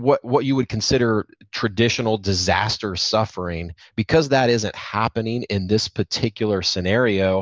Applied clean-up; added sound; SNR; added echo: none; none; none; none.